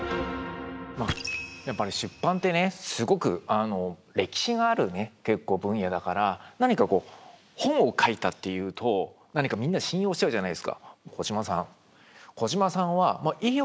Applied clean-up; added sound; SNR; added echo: none; none; none; none.